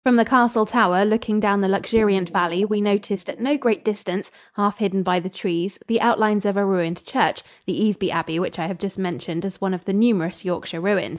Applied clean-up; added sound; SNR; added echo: neural mask model DeepFilterNet 3.